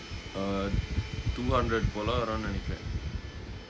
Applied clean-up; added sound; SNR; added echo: none; Domestic sounds, home sounds; 15 dB; none.